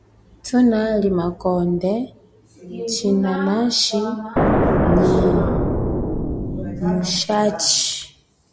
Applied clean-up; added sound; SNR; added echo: none; Explosion; -2 dB; none.